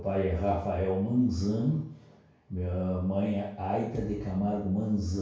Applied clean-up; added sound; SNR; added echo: none; Thump, thud; 18 dB; reverberation time 0.6 s.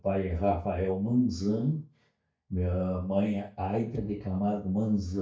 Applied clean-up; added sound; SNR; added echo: neural mask model DeepFilterNet 3.